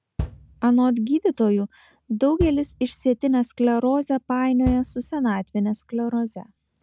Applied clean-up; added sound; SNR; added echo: none; Bass drum; 15 dB; none.